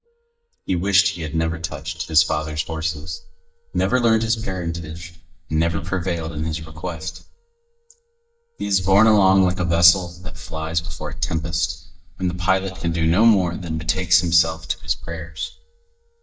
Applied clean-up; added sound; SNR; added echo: neural mask model DeepFilterNet 3.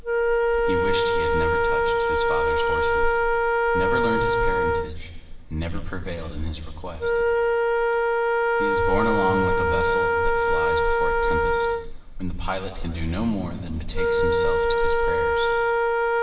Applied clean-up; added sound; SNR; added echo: none; Wind instrument, woodwind instrument; -5 dB; reverberation time 2.7 s.